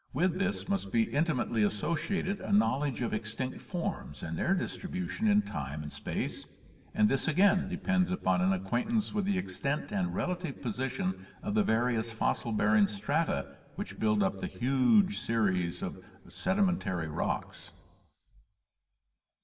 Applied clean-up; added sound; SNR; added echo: none; none; none; reverberation time 2.4 s.